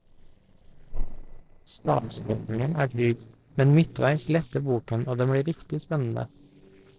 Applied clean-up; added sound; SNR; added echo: neural separator model SepFormer DNS4.